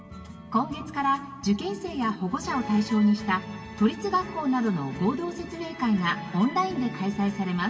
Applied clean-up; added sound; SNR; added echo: none; none; none; reverberation time 1.8 s.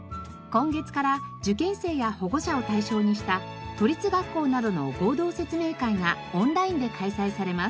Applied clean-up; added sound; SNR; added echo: none; none; none; none.